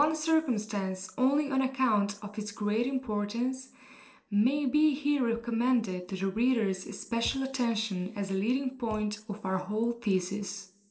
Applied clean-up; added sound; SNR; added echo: neural separator model SepFormer DNS4.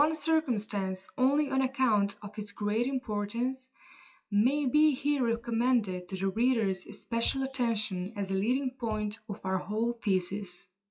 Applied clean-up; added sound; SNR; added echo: classical method WPE with log-MMSE.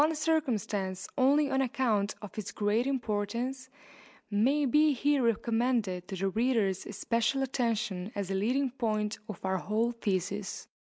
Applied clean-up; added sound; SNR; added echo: none; none; none; none.